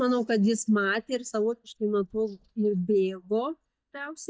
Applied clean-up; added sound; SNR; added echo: neural mask model DeepFilterNet 3.